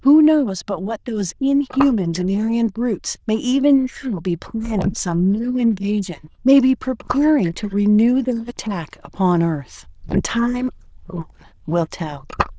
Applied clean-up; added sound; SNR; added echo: neural diffusion model UNIVERSE++.